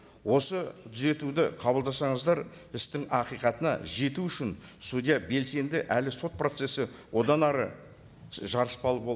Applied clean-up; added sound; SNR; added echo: none; none; none; none.